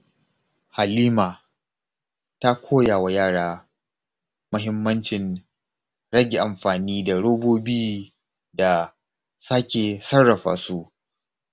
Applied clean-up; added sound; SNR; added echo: none; none; none; none.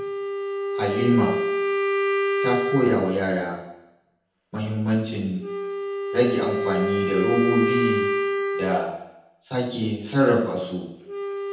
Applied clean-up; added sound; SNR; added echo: none; Wind instrument, woodwind instrument; 1 dB; reverberation time 0.8 s.